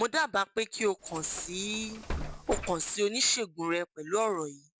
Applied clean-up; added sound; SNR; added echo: none; Bus; 8 dB; none.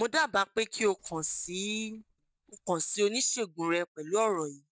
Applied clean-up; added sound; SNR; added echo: neural mask model DeepFilterNet 3.